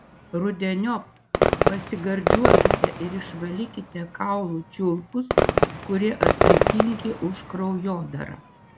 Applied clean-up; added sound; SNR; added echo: none; Fireworks; -4 dB; none.